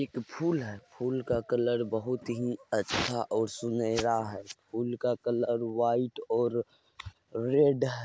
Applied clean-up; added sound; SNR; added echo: none; none; none; none.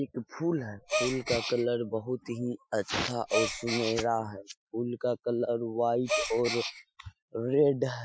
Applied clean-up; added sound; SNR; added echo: classical method Wiener filter.